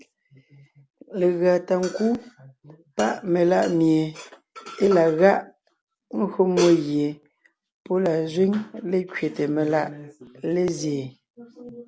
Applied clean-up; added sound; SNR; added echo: none; none; none; none.